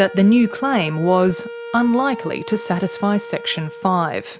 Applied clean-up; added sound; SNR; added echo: none; Wind instrument, woodwind instrument; 14 dB; none.